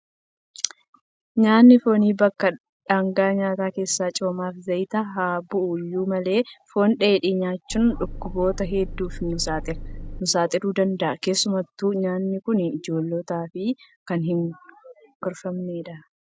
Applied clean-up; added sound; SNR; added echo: none; Engine; 9 dB; none.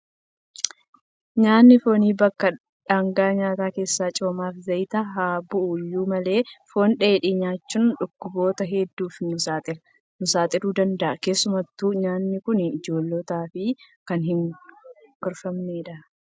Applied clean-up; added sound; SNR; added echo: none; none; none; none.